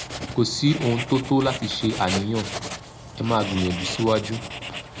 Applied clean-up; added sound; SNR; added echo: none; Writing; 9 dB; reverberation time 0.2 s.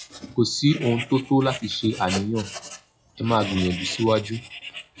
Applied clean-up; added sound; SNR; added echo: classical method WPE with log-MMSE.